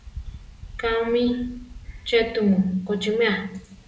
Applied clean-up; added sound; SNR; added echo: none; Wind; 17 dB; reverberation time 0.2 s.